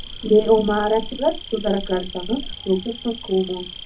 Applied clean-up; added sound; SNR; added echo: none; Insect; 11 dB; reverberation time 0.3 s.